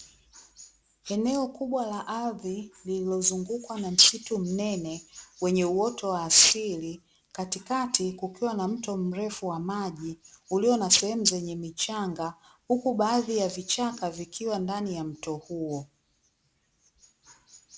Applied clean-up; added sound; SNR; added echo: none; none; none; none.